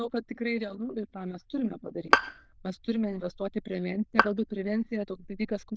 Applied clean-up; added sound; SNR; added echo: neural diffusion model UNIVERSE++.